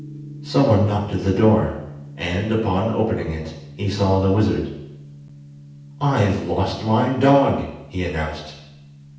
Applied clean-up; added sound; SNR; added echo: none; Gong; 18 dB; reverberation time 0.9 s.